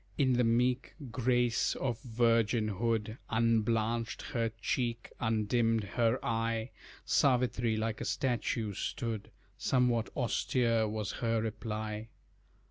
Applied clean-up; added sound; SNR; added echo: none; none; none; none.